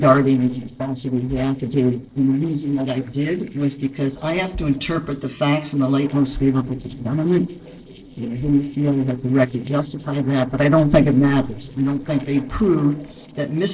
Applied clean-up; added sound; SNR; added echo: neural separator model SepFormer DNS4.